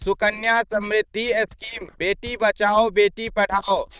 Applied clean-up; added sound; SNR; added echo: neural diffusion model UNIVERSE++.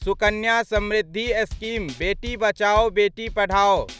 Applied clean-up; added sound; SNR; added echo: none; Drum kit; 13 dB; none.